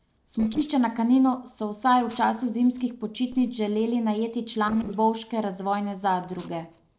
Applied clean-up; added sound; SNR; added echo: neural separator model SepFormer DNS4.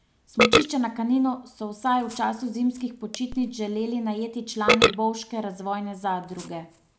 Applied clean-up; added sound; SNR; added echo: none; Burping, eructation; 1 dB; none.